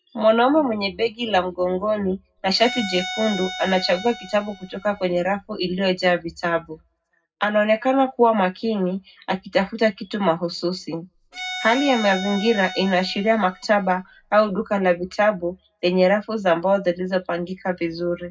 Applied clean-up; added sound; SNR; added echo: none; Bowed string instrument; 12 dB; reverberation time 0.3 s.